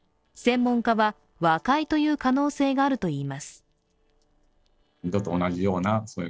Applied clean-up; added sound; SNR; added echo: neural separator model SepFormer DNS4.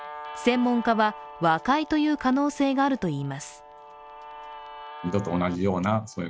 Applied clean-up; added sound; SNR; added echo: none; Guitar; 16 dB; none.